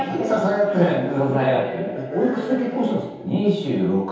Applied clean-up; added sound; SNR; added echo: none; none; none; reverberation time 0.8 s.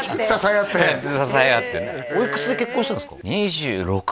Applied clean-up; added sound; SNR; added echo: none; none; none; none.